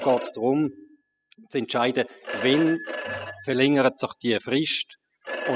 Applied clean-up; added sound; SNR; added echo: classical method spectral subtraction.